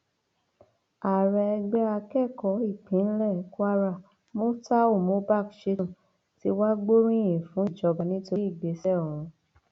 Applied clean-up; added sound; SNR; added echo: none; none; none; none.